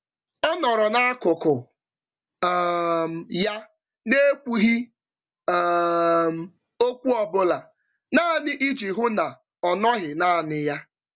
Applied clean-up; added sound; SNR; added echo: none; none; none; none.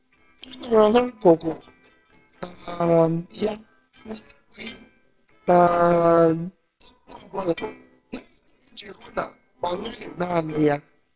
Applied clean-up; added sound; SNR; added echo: neural separator model SepFormer WHAMR!.